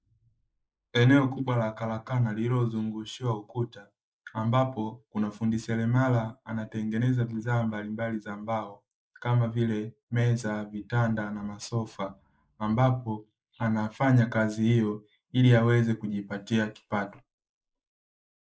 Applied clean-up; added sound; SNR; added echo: neural mask model Resemble Enhance denoiser.